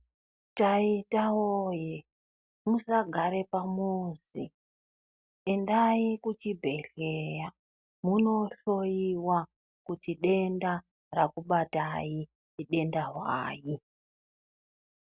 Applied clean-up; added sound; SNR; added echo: none; none; none; none.